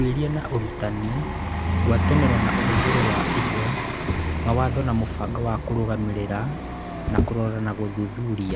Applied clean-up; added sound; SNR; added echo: none; Motor vehicle (road) + Bus; 0 dB; none.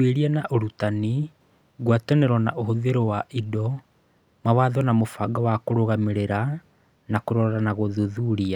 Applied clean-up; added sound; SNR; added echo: none; none; none; none.